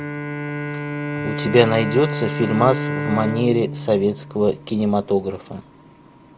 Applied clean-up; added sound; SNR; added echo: none; Bowed string instrument; 7 dB; none.